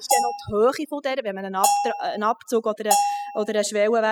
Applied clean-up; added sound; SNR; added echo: classical method spectral subtraction.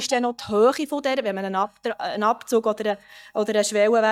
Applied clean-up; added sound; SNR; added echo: neural mask model DeepFilterNet 3.